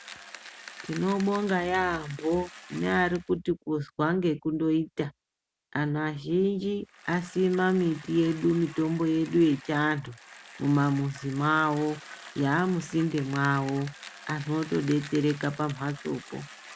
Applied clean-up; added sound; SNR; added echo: none; Bicycle; 19 dB; none.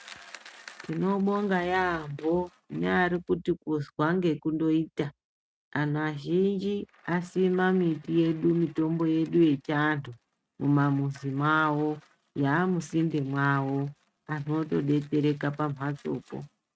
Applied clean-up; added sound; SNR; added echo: neural mask model RNNoise.